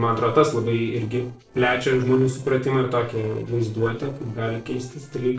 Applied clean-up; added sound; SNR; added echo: neural separator model SepFormer DNS4.